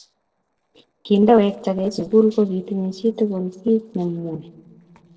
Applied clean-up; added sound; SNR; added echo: neural separator model SepFormer DNS4.